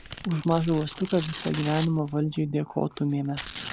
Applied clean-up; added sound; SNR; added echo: none; Tearing; 10 dB; none.